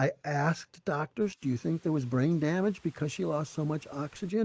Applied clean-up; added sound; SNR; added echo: neural mask model Resemble Enhance denoiser.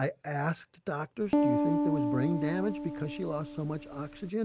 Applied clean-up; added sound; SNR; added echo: none; Piano; -2 dB; none.